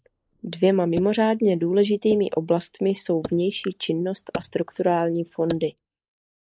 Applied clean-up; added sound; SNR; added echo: neural mask model Resemble Enhance denoiser.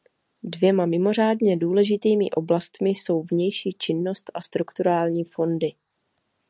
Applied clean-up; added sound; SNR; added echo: none; none; none; none.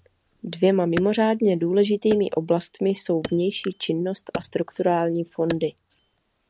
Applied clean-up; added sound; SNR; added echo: none; Wood; 16 dB; none.